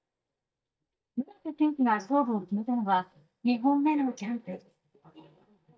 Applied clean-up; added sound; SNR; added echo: neural mask model DeepFilterNet 3.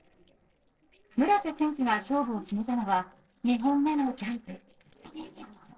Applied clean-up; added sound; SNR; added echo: neural separator model SepFormer DNS4.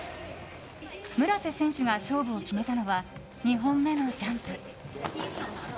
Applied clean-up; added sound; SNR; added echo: none; none; none; none.